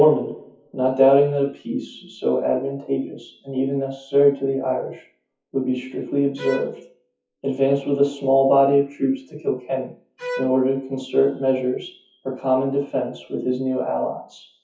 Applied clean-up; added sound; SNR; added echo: classical method WPE with log-MMSE.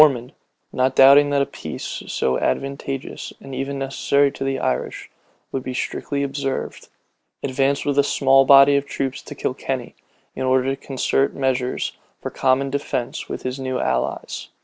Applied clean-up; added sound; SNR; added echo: none; none; none; none.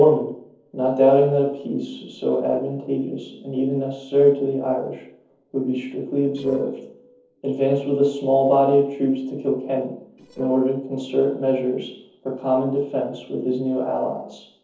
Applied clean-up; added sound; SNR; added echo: neural separator model SepFormer DNS4.